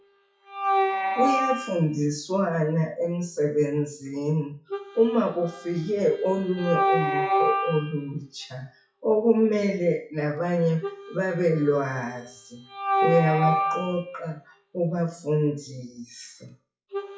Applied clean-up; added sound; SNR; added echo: classical method WPE with log-MMSE.